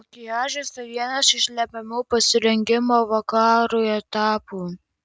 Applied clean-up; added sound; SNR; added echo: none; none; none; none.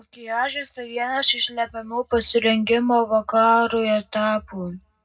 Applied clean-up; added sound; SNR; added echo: none; none; none; reverberation time 0.3 s.